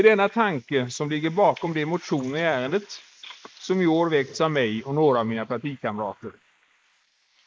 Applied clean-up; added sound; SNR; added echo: neural mask model Resemble Enhance denoiser.